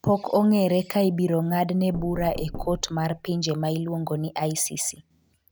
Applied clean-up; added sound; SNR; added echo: none; Knock; 13 dB; none.